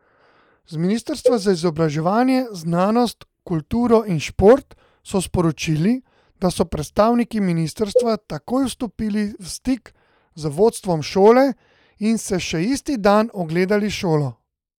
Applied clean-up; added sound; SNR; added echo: neural mask model Resemble Enhance denoiser.